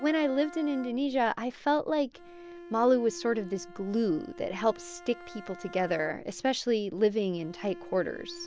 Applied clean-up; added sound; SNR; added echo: none; Bowed string instrument; 18 dB; none.